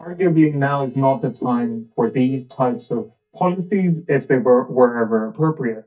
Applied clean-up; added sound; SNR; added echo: neural mask model DeepFilterNet 3.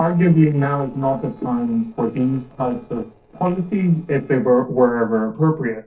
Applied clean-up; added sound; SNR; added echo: neural separator model SepFormer DNS4.